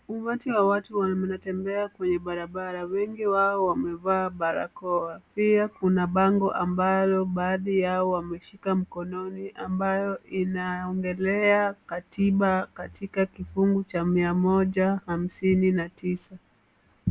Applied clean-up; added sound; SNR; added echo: none; none; none; none.